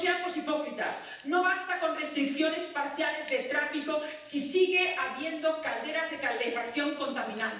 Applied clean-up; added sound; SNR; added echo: none; Bell; -2 dB; reverberation time 0.9 s.